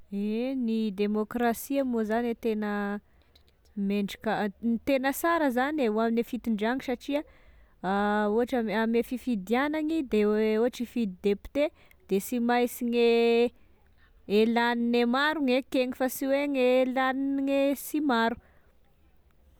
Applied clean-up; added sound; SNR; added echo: none; none; none; none.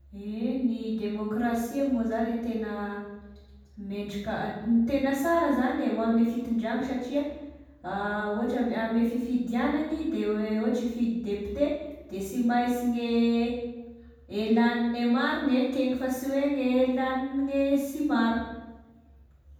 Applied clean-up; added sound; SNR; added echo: none; none; none; reverberation time 1.1 s.